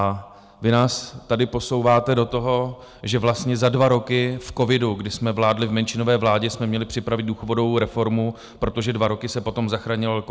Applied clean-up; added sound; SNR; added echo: none; none; none; none.